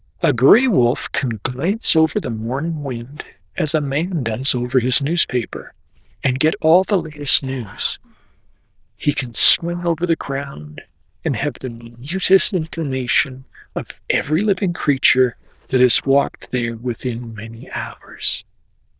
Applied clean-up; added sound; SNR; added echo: neural diffusion model UNIVERSE++.